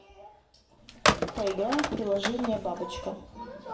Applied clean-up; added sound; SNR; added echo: none; Telephone; -2 dB; reverberation time 0.6 s.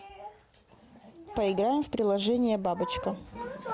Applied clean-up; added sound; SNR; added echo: none; none; none; none.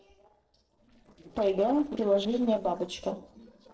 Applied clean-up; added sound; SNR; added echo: neural separator model SepFormer DNS4.